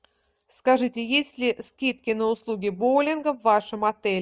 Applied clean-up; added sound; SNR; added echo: none; none; none; none.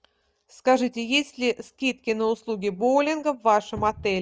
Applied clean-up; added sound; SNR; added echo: none; Cupboard open or close; 14 dB; none.